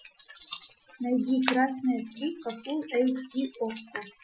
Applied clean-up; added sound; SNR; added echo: classical method Wiener filter.